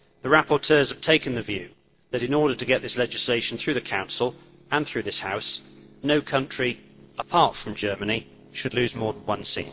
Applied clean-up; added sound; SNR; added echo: neural separator model SepFormer DNS4.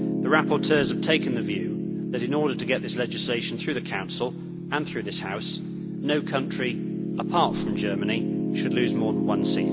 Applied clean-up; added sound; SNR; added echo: none; Piano; 0 dB; none.